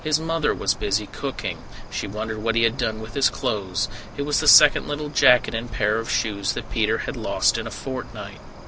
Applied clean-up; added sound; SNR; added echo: none; Cricket; 16 dB; none.